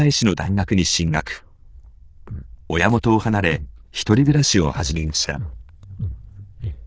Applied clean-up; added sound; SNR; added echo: neural diffusion model UNIVERSE++.